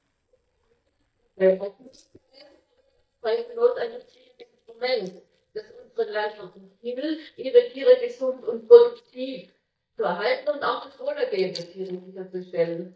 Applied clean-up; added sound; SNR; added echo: neural mask model DeepFilterNet 3.